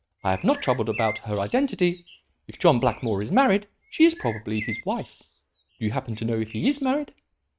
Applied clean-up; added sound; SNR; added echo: neural mask model RNNoise.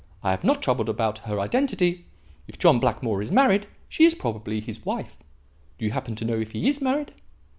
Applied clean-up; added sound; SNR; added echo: none; none; none; none.